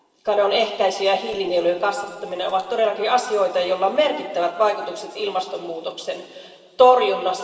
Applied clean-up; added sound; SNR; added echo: none; none; none; reverberation time 2.5 s.